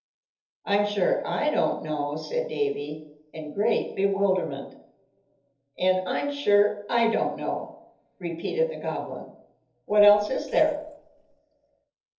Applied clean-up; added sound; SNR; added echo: neural separator model SepFormer DNS4.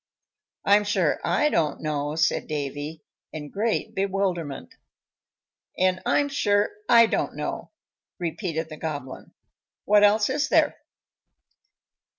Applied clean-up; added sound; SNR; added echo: none; none; none; none.